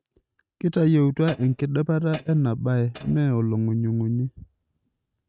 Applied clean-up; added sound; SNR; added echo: neural mask model RNNoise.